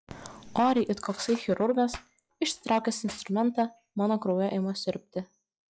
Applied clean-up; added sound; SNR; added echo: classical method log-MMSE.